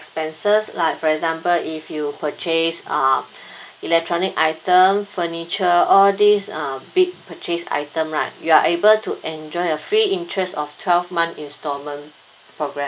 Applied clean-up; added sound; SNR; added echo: none; none; none; none.